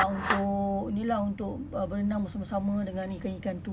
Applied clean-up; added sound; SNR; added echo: none; Clapping; 8 dB; none.